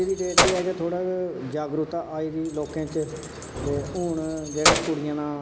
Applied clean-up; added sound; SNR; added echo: none; Keys jangling; 1 dB; none.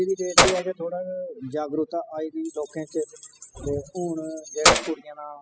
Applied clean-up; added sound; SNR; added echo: classical method spectral subtraction.